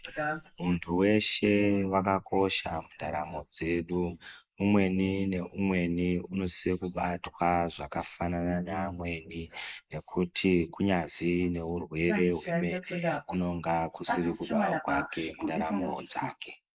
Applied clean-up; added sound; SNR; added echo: neural mask model Resemble Enhance denoiser.